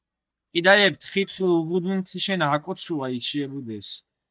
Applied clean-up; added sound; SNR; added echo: neural mask model DeepFilterNet 3.